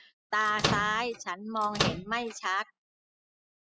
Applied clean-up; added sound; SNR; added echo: classical method spectral subtraction.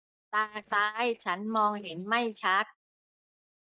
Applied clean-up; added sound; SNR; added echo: neural mask model DeepFilterNet 3.